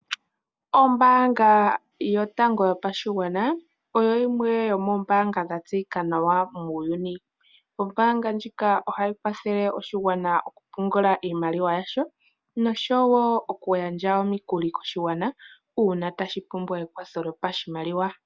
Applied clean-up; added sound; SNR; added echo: none; none; none; none.